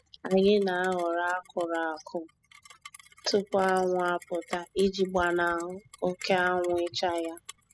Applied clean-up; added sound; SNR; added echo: classical method spectral subtraction.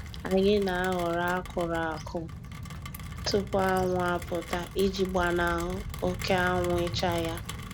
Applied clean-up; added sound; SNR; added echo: none; Rain; 8 dB; none.